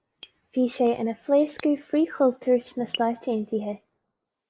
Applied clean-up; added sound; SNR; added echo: neural mask model Resemble Enhance denoiser.